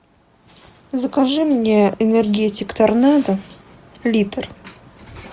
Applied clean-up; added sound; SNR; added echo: none; none; none; none.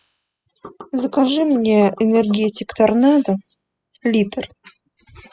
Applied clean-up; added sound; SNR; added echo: classical method spectral subtraction.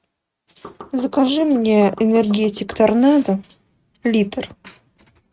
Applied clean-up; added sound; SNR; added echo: neural mask model RNNoise.